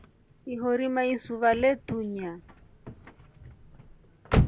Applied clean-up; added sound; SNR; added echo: none; Slam / Car; 3 dB; none.